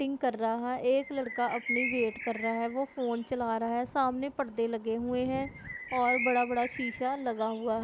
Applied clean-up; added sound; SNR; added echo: none; Bird; 8 dB; none.